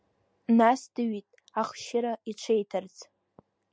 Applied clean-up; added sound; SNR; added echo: none; none; none; none.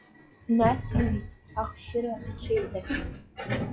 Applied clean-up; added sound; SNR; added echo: classical method WPE with log-MMSE.